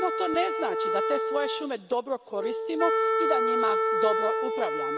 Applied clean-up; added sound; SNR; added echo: none; Wind instrument, woodwind instrument; -3 dB; none.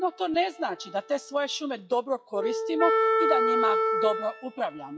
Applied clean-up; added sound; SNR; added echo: classical method log-MMSE.